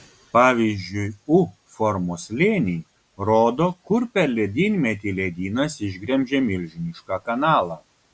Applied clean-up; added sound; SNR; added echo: none; none; none; none.